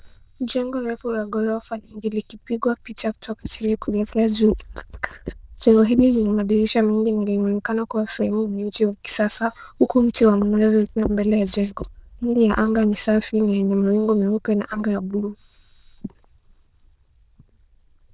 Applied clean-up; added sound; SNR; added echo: neural diffusion model UNIVERSE++.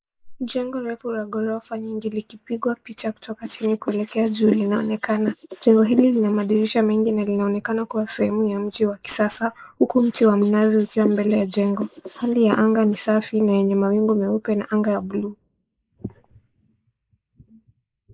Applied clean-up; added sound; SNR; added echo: neural mask model Resemble Enhance denoiser.